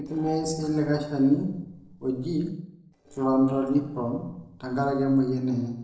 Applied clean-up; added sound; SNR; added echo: neural separator model SepFormer DNS4.